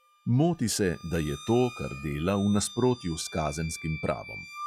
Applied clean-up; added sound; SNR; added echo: classical method log-MMSE.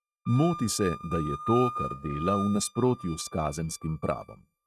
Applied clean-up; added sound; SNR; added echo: neural mask model RNNoise.